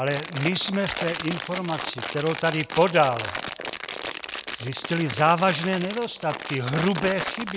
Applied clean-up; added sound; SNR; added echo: none; Crumpling, crinkling; 8 dB; none.